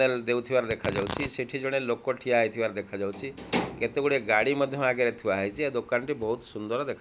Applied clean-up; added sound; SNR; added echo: none; Tearing; 16 dB; none.